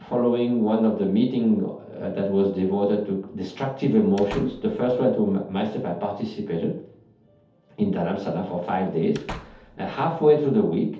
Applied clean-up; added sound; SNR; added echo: none; Slam / Wood; 19 dB; reverberation time 0.6 s.